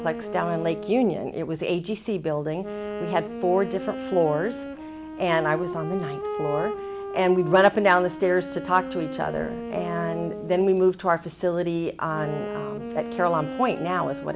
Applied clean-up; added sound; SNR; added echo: none; Wind instrument, woodwind instrument; 9 dB; none.